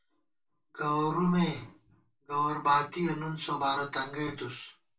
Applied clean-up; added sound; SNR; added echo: none; none; none; reverberation time 0.2 s.